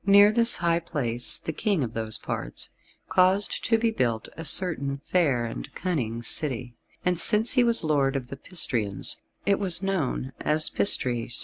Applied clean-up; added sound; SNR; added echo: none; none; none; none.